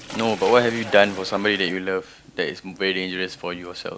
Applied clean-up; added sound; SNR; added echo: none; Sink (filling or washing); 17 dB; none.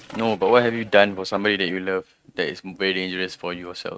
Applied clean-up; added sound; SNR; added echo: neural mask model RNNoise.